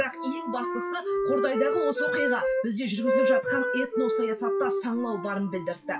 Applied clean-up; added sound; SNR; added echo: classical method WPE with log-MMSE.